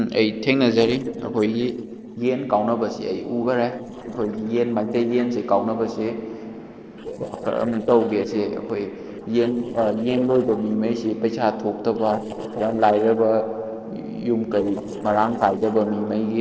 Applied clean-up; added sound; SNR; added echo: neural separator model SepFormer DNS4.